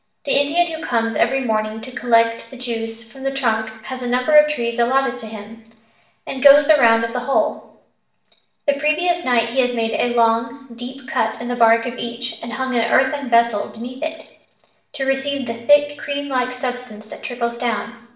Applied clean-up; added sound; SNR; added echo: none; none; none; reverberation time 0.7 s.